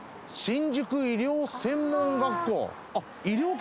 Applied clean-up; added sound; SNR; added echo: none; none; none; none.